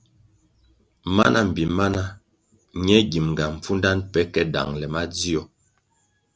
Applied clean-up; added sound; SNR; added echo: none; none; none; none.